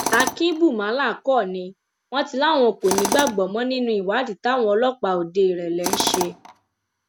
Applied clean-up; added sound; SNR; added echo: none; Tools; 9 dB; none.